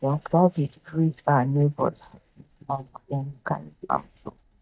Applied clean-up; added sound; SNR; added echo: neural mask model DeepFilterNet 3.